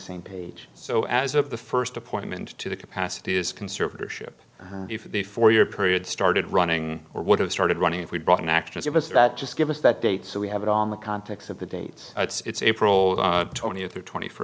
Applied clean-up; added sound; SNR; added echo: none; none; none; none.